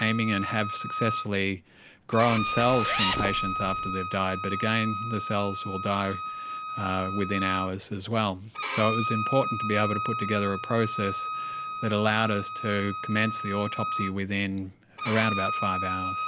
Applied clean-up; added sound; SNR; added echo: none; Bowed string instrument + Zipper (clothing); 4 dB; none.